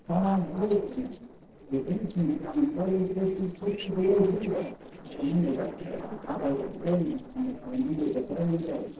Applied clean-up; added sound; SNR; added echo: neural separator model SepFormer DNS4.